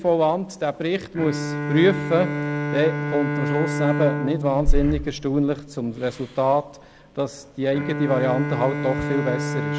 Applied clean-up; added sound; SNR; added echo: none; Breathing + Bowed string instrument; 3 dB; none.